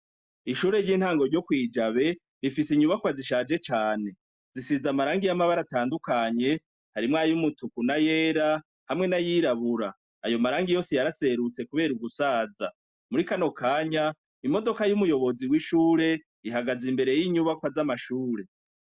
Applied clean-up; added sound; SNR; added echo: none; none; none; none.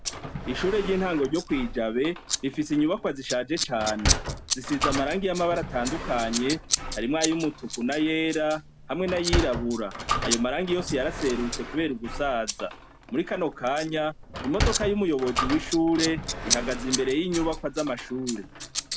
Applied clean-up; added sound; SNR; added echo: none; Sliding door + Scissors; 4 dB; none.